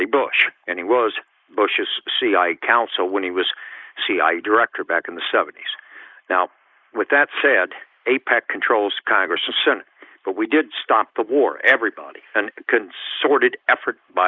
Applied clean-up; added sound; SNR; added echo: neural mask model Resemble Enhance denoiser.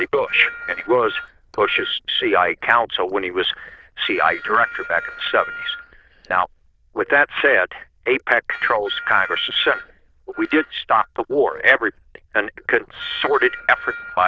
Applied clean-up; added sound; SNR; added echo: neural diffusion model UNIVERSE++.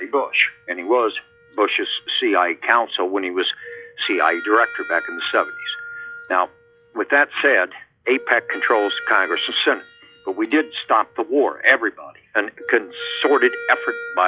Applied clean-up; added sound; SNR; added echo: classical method log-MMSE.